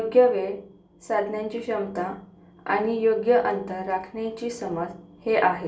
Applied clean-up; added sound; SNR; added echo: none; none; none; none.